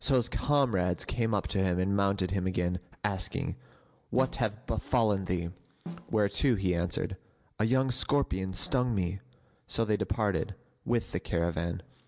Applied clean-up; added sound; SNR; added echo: none; Snare drum; 16 dB; none.